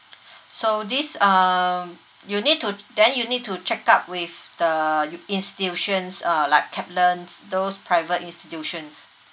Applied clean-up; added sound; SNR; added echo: none; none; none; none.